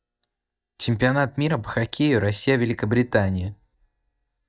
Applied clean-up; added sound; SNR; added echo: neural mask model DeepFilterNet 3.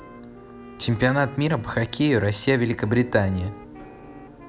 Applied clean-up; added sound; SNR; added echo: none; Musical instrument + Wind instrument, woodwind instrument; 18 dB; none.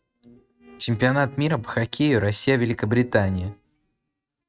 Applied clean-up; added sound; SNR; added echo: neural mask model RNNoise.